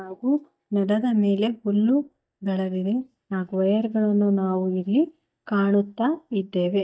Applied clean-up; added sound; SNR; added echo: neural mask model DeepFilterNet 3.